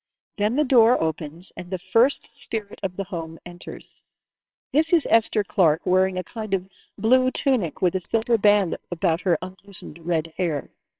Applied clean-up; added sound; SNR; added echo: neural separator model SepFormer WHAMR!.